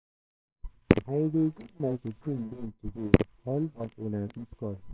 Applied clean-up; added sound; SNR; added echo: neural separator model SepFormer WHAMR!.